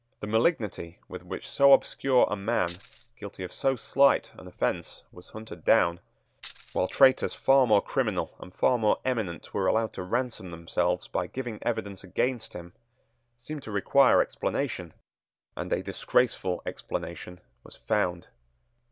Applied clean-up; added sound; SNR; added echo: none; Tambourine; 16 dB; none.